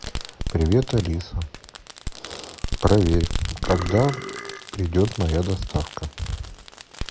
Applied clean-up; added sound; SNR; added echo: none; Burping, eructation + Fireworks; 8 dB; none.